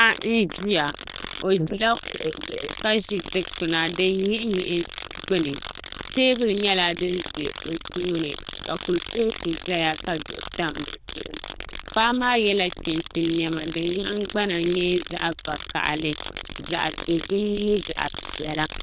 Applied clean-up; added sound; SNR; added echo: neural diffusion model UNIVERSE++.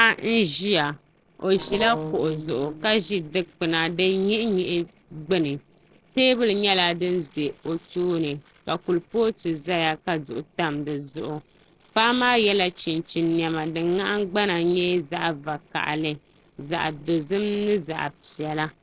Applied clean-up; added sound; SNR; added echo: neural separator model SepFormer DNS4.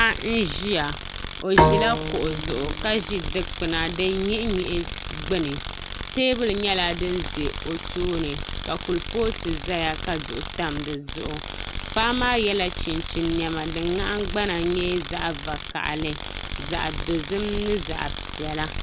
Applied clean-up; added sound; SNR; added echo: none; Tools + Bowed string instrument; 2 dB; none.